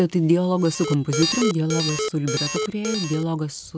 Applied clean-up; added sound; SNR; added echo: none; Alarm; 5 dB; none.